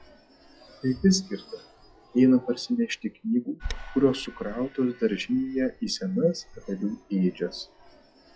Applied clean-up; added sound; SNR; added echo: classical method log-MMSE.